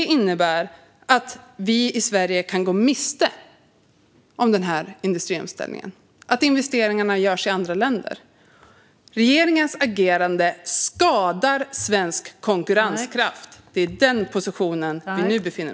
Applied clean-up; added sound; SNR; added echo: none; none; none; none.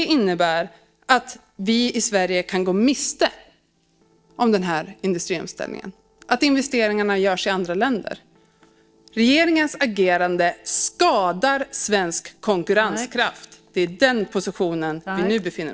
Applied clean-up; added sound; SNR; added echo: neural separator model SepFormer DNS4.